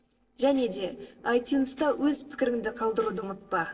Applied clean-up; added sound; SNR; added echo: neural separator model SepFormer DNS4.